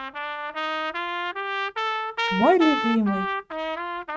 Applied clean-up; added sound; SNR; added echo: neural mask model RNNoise.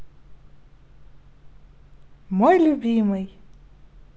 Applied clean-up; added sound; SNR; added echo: none; none; none; none.